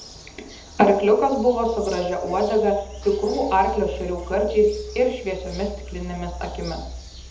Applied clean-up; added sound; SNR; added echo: none; Bird vocalization, bird call, bird song; 14 dB; reverberation time 0.8 s.